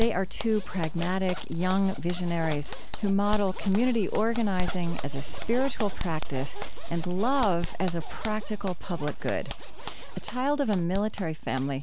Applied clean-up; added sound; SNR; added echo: none; Zipper (clothing); -2 dB; none.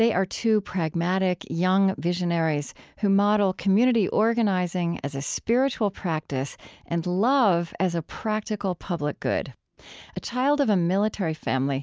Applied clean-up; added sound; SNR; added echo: none; none; none; none.